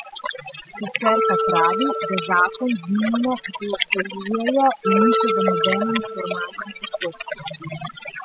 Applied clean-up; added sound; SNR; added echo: classical method spectral subtraction.